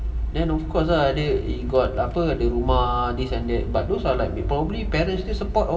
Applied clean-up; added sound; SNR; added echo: none; Motorcycle / Engine; 20 dB; reverberation time 2.9 s.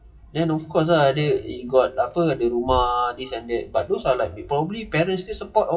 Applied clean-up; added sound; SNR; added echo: classical method WPE with log-MMSE.